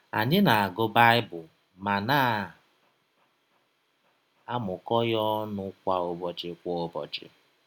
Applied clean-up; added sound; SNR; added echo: none; none; none; none.